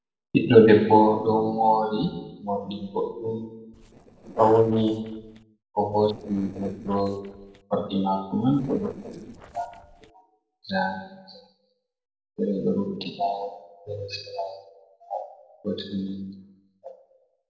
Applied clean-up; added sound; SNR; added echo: neural separator model SepFormer DNS4.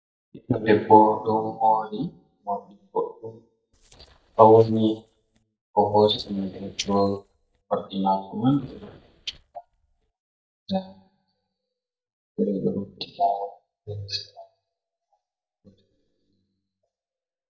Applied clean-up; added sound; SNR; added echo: neural mask model DeepFilterNet 3.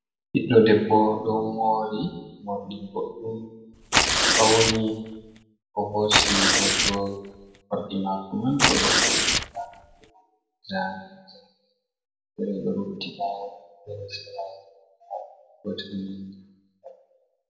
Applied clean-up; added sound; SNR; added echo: none; Tearing; -4 dB; reverberation time 0.9 s.